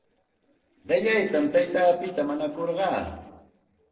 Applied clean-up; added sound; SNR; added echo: neural separator model SepFormer DNS4.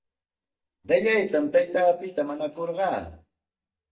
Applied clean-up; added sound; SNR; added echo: neural mask model DeepFilterNet 3.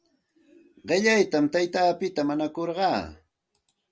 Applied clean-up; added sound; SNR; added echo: none; none; none; none.